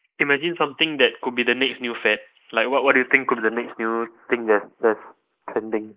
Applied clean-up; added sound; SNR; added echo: neural mask model Resemble Enhance denoiser.